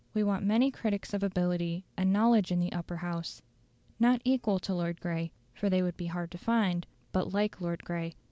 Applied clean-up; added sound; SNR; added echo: none; none; none; none.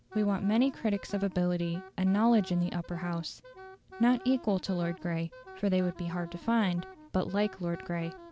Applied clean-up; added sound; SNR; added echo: none; Wind instrument, woodwind instrument; 18 dB; none.